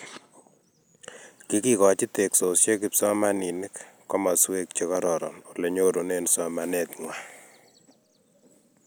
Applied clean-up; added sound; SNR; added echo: none; none; none; none.